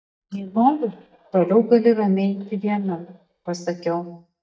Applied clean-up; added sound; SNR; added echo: neural mask model DeepFilterNet 3.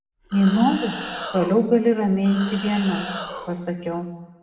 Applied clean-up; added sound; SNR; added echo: none; Animal; 12 dB; reverberation time 1.0 s.